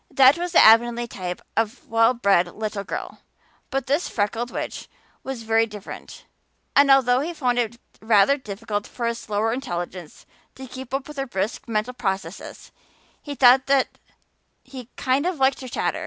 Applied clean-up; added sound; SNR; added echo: none; none; none; none.